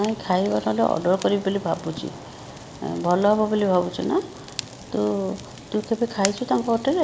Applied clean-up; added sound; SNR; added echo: none; Fire; 15 dB; none.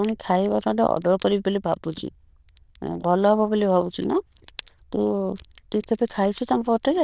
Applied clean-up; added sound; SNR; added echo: neural diffusion model UNIVERSE++.